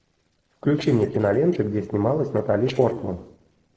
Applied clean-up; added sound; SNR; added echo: neural separator model SepFormer DNS4.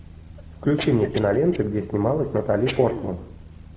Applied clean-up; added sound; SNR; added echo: none; Cough; 13 dB; none.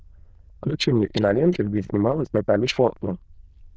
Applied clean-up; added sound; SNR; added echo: neural diffusion model UNIVERSE++.